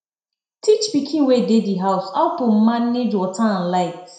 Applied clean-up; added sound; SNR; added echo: none; none; none; reverberation time 0.6 s.